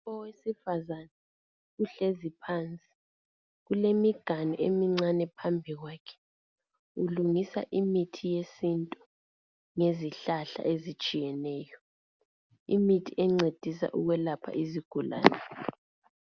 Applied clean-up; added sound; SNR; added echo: none; none; none; none.